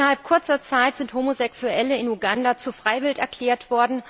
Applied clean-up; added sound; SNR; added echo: none; none; none; none.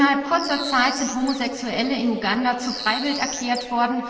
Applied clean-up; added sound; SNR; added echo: none; Bird; 11 dB; reverberation time 2.0 s.